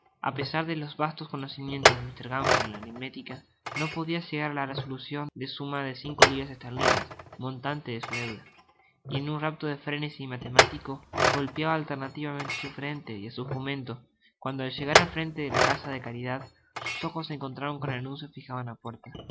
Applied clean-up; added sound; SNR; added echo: none; Chink, clink; -3 dB; none.